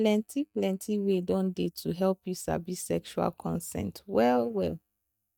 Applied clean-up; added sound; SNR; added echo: neural mask model DeepFilterNet 3.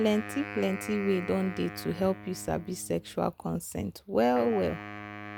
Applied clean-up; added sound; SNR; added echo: none; Wind instrument, woodwind instrument; 13 dB; none.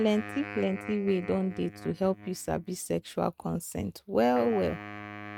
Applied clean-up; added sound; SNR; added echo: neural mask model RNNoise.